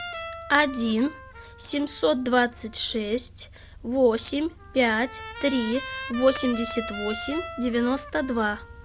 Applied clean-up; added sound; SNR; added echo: none; Trumpet; 13 dB; none.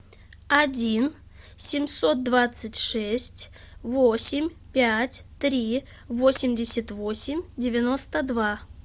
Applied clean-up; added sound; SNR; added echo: none; none; none; none.